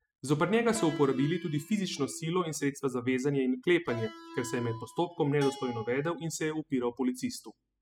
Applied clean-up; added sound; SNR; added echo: classical method spectral subtraction.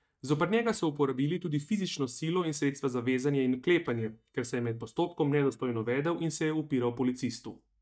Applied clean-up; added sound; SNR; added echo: neural mask model DeepFilterNet 3.